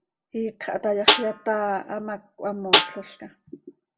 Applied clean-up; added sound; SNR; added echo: none; Snare drum; -4 dB; reverberation time 0.2 s.